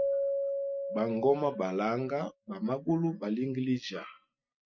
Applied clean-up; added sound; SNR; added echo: neural mask model RNNoise.